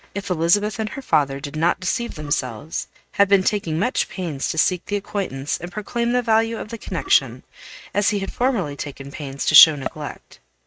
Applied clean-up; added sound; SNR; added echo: neural mask model RNNoise.